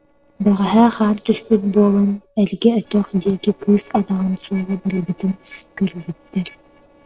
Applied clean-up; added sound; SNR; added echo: neural separator model SepFormer DNS4.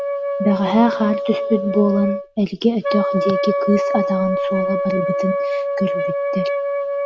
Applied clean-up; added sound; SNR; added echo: none; Wind instrument, woodwind instrument; 1 dB; none.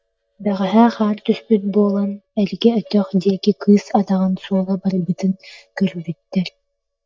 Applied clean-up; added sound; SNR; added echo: neural mask model DeepFilterNet 3.